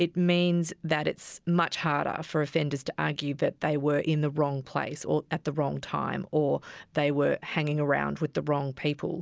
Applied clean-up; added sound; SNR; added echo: none; none; none; none.